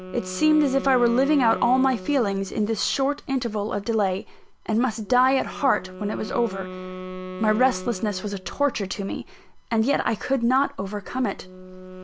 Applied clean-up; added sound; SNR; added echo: none; Wind instrument, woodwind instrument; 14 dB; none.